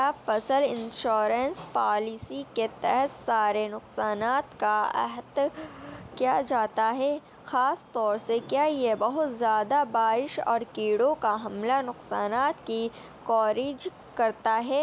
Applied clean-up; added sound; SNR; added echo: none; none; none; none.